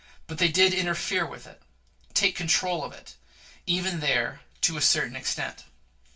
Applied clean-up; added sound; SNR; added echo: none; none; none; reverberation time 0.2 s.